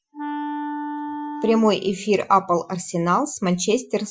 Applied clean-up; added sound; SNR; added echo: classical method Wiener filter.